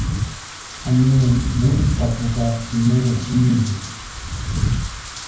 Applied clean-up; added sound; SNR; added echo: none; Wind / Rain; 4 dB; reverberation time 0.9 s.